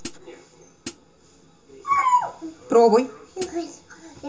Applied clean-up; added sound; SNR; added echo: none; Hi-hat; 15 dB; reverberation time 0.2 s.